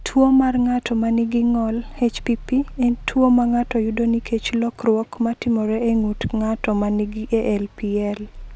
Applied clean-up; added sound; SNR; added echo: none; Growling; 17 dB; none.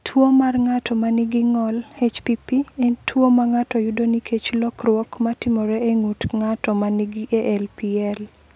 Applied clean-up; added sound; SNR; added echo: none; none; none; none.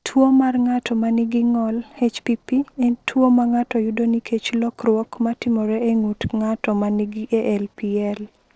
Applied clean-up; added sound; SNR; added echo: neural separator model SepFormer DNS4.